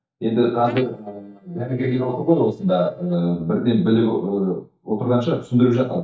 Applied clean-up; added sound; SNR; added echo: neural mask model DeepFilterNet 3.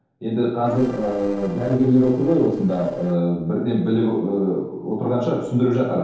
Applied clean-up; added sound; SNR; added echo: neural separator model SepFormer DNS4.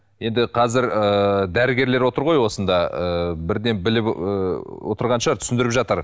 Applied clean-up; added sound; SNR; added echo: none; none; none; none.